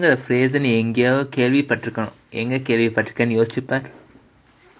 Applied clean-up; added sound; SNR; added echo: none; none; none; none.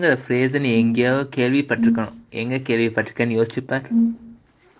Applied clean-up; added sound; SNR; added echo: neural separator model SepFormer DNS4.